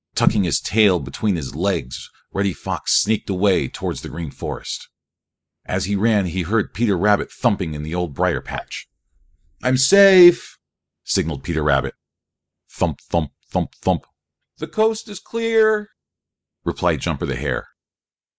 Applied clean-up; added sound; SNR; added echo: neural mask model Resemble Enhance denoiser.